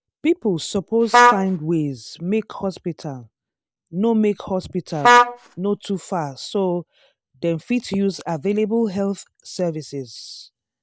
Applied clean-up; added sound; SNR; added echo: neural mask model DeepFilterNet 3.